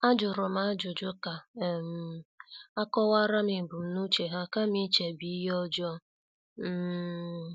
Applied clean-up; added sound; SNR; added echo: none; none; none; none.